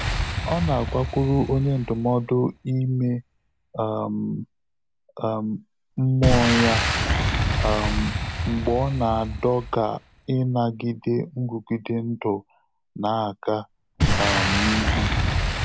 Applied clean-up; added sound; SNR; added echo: none; Boom; 2 dB; none.